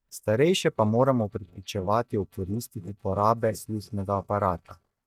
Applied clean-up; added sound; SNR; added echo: neural mask model DeepFilterNet 3.